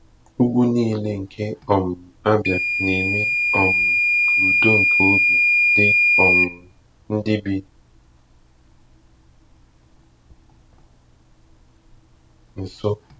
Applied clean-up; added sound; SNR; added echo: none; Microwave oven / Alarm; -3 dB; none.